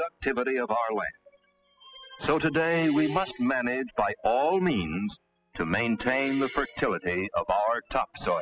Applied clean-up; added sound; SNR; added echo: classical method spectral subtraction.